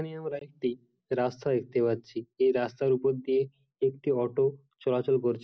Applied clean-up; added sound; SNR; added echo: none; none; none; none.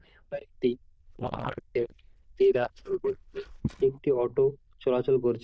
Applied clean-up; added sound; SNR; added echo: neural diffusion model UNIVERSE++.